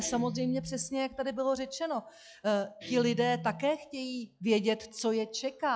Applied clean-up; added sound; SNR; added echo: classical method log-MMSE.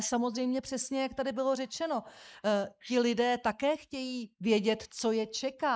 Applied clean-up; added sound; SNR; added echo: neural mask model Resemble Enhance denoiser.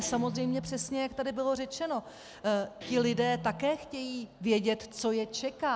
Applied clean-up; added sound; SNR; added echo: none; Guitar; 14 dB; none.